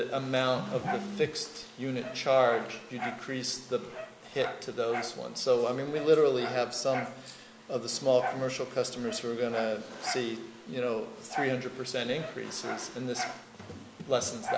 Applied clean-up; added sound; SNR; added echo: none; Dog; 11 dB; none.